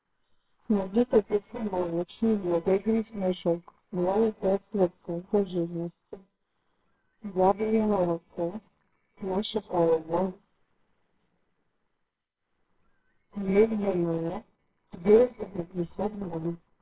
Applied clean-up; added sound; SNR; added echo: neural separator model SepFormer WHAMR!.